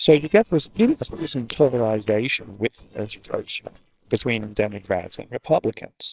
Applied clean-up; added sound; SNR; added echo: neural separator model SepFormer WHAMR!.